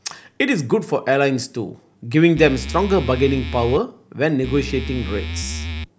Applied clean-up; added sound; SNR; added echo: none; Musical instrument; 7 dB; none.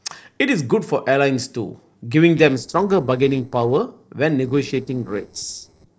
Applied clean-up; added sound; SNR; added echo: neural separator model SepFormer DNS4.